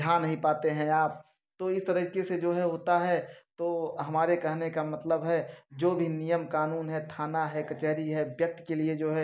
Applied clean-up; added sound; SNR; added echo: none; none; none; none.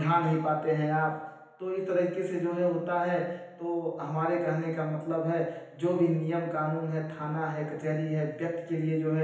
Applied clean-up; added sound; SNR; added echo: none; none; none; reverberation time 0.9 s.